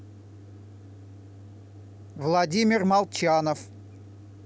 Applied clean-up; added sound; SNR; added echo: none; none; none; none.